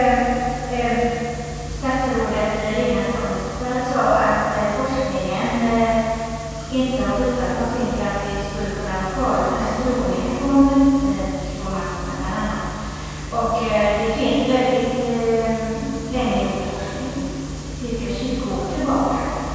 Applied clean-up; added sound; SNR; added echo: none; none; none; reverberation time 2.1 s.